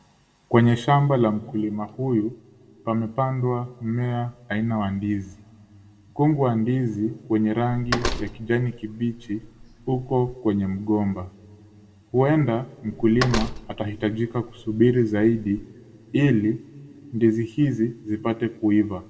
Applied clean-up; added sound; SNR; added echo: none; Slam; 9 dB; reverberation time 1.3 s.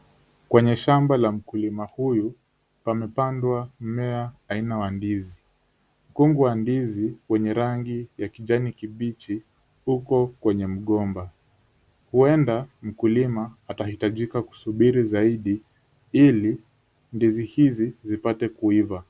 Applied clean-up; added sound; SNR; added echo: none; none; none; none.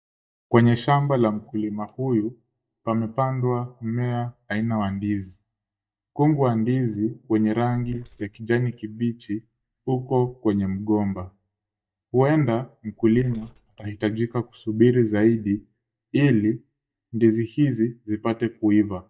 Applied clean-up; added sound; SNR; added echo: neural mask model DeepFilterNet 3.